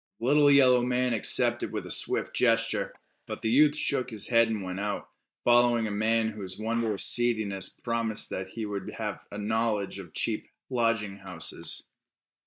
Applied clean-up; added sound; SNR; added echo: neural mask model DeepFilterNet 3.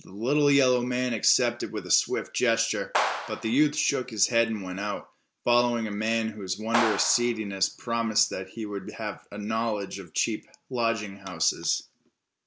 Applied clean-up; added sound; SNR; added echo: none; Clapping; 5 dB; none.